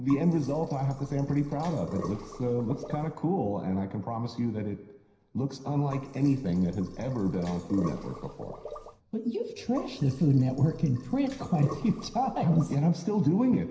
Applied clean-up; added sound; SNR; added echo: none; Sink (filling or washing); 15 dB; reverberation time 0.9 s.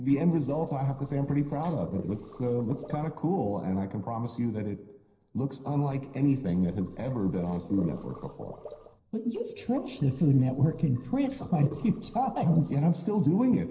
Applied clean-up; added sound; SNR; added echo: neural separator model SepFormer DNS4.